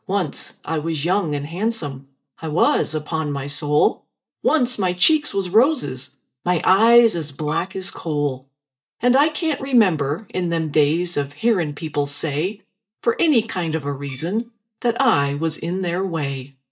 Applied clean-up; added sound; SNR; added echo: neural mask model DeepFilterNet 3.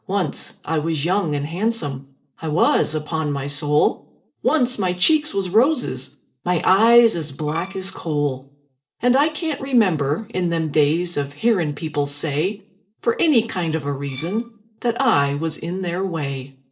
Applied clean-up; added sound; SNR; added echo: neural separator model SepFormer DNS4.